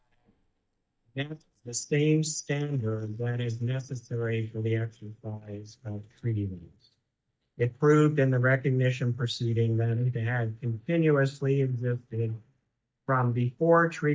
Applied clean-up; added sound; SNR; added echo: neural mask model DeepFilterNet 3.